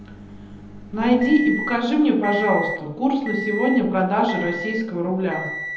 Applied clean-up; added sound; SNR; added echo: none; Microwave oven; 10 dB; reverberation time 0.8 s.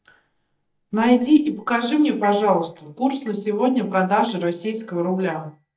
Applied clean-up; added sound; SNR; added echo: neural mask model DeepFilterNet 3.